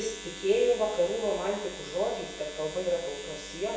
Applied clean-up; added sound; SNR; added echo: none; Domestic sounds, home sounds; 13 dB; reverberation time 0.6 s.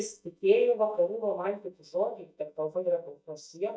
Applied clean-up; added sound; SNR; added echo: neural mask model DeepFilterNet 3.